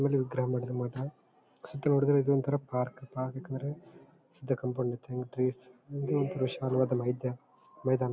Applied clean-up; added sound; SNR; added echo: none; none; none; none.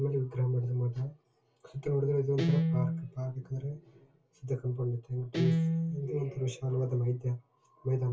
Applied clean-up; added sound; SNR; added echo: none; Guitar; 1 dB; reverberation time 0.2 s.